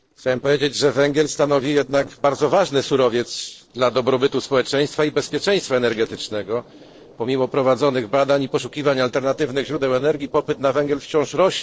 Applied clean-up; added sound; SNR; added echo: neural separator model SepFormer DNS4.